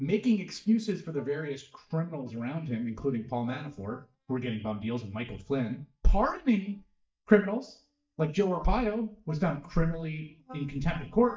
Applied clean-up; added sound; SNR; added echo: neural mask model DeepFilterNet 3.